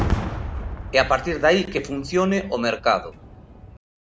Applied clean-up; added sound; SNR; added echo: none; Fireworks; 7 dB; none.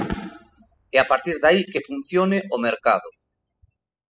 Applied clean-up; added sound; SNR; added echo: classical method spectral subtraction.